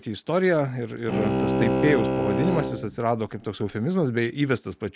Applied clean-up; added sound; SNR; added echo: none; Bowed string instrument; 1 dB; none.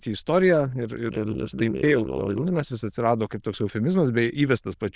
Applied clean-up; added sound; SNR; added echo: neural diffusion model UNIVERSE++.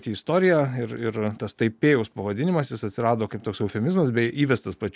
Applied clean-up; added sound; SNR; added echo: none; none; none; none.